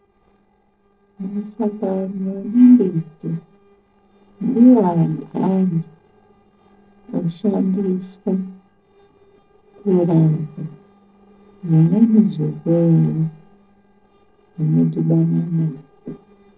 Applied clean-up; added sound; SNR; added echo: neural separator model SepFormer DNS4.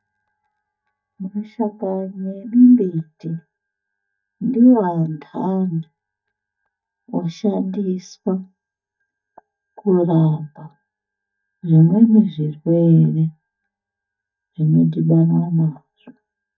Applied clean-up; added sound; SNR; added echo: neural mask model DeepFilterNet 3.